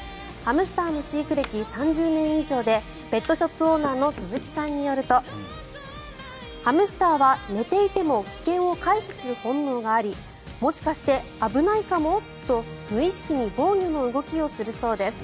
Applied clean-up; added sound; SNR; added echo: none; none; none; none.